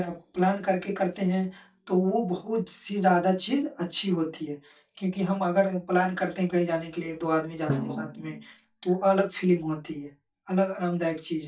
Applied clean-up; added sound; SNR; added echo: neural mask model DeepFilterNet 3.